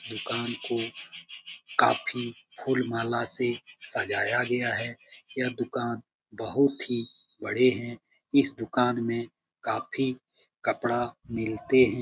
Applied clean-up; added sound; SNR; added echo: none; none; none; none.